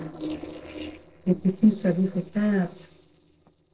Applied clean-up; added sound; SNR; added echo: neural separator model SepFormer DNS4.